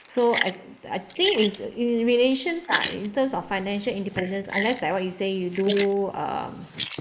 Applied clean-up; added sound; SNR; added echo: neural mask model Resemble Enhance denoiser.